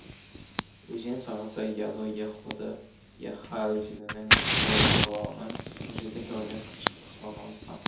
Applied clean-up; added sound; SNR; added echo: none; Fire; -5 dB; reverberation time 0.5 s.